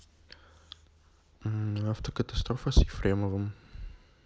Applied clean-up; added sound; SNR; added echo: none; none; none; none.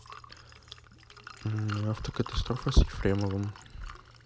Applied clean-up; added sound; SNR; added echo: none; Liquid; 17 dB; none.